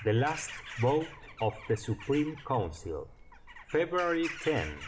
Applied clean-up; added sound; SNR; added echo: none; Bird vocalization, bird call, bird song / Crow; 14 dB; none.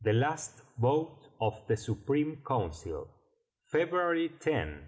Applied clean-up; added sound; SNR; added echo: none; none; none; none.